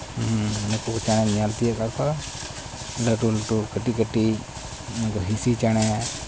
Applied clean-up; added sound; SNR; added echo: none; none; none; none.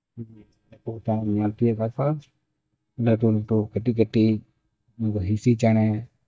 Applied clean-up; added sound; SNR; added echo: neural mask model DeepFilterNet 3.